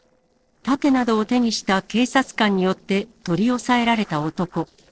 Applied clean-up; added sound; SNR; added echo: neural separator model SepFormer DNS4.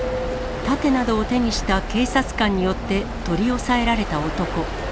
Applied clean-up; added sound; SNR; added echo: none; Ocean; 9 dB; none.